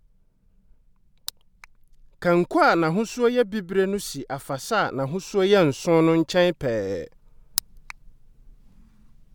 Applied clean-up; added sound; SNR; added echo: none; none; none; none.